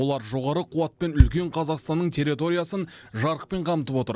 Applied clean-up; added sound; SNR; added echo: none; Bass drum; 1 dB; none.